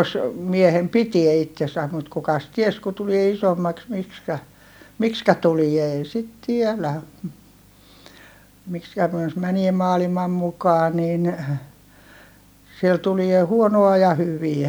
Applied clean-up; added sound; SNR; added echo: none; none; none; none.